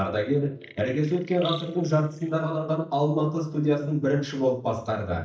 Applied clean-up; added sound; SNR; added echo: neural mask model DeepFilterNet 3.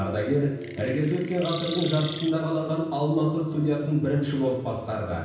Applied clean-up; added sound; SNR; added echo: none; Chirp, tweet; 13 dB; reverberation time 0.9 s.